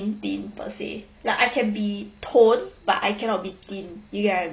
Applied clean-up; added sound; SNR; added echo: none; none; none; none.